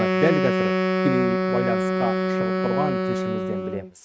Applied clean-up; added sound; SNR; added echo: neural mask model RNNoise.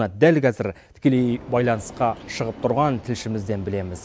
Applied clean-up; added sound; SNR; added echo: none; none; none; none.